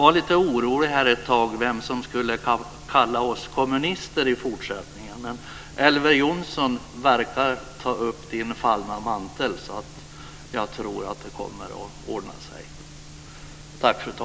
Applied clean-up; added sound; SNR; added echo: none; none; none; none.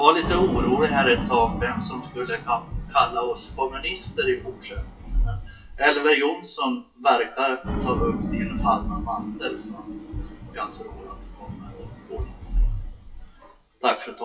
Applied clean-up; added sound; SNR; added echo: classical method WPE with log-MMSE.